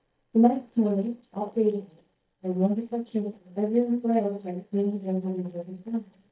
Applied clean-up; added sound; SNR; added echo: neural mask model DeepFilterNet 3.